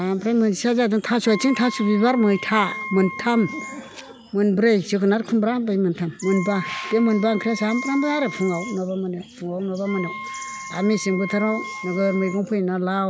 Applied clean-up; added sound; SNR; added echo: none; Wind instrument, woodwind instrument; 13 dB; none.